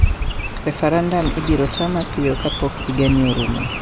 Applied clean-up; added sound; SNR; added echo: none; Chirp, tweet; 2 dB; none.